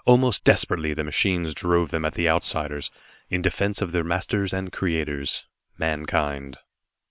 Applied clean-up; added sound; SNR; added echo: neural separator model SepFormer WHAM!.